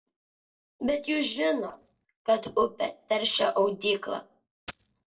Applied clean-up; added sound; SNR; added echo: neural separator model SepFormer DNS4.